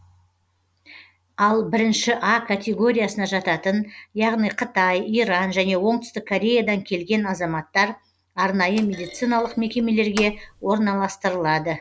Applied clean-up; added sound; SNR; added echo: none; Thump, thud; 16 dB; none.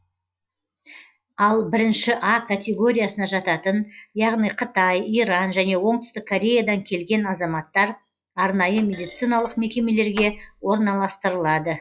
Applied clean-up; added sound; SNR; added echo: classical method log-MMSE.